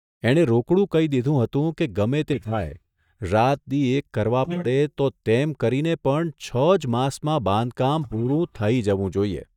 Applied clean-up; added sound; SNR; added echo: neural mask model DeepFilterNet 3.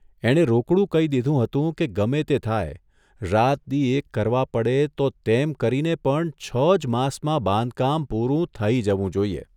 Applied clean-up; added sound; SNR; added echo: none; none; none; none.